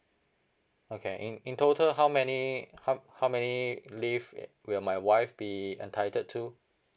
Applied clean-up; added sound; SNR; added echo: none; none; none; none.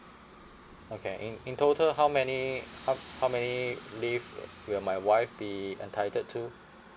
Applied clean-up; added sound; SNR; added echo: none; Aircraft; 18 dB; none.